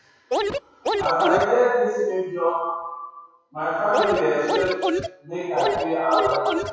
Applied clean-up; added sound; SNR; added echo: classical method WPE with log-MMSE.